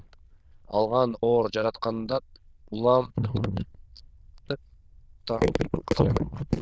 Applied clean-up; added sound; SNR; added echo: neural diffusion model UNIVERSE++.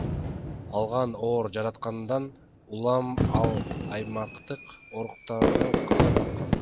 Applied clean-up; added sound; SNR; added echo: none; Fireworks; -2 dB; none.